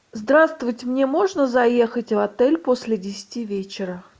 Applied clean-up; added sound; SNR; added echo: none; none; none; none.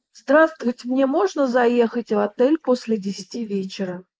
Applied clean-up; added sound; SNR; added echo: neural mask model Resemble Enhance denoiser.